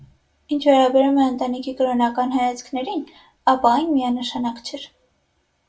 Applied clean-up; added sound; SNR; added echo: none; none; none; reverberation time 0.2 s.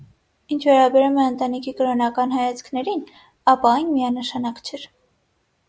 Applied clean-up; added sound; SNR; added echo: none; none; none; none.